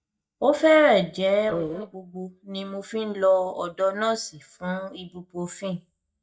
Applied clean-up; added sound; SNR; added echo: neural mask model DeepFilterNet 3.